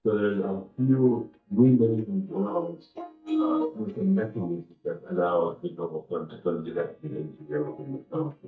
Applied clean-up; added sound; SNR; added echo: neural mask model DeepFilterNet 3.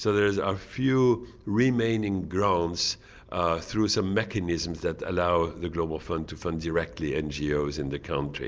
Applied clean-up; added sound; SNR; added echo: none; none; none; none.